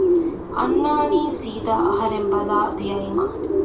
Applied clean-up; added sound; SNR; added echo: none; Bird; -3 dB; reverberation time 0.3 s.